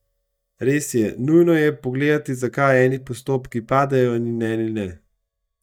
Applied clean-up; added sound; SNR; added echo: neural mask model DeepFilterNet 3.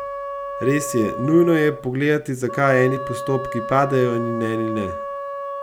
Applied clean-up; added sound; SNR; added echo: none; Wind instrument, woodwind instrument; 9 dB; none.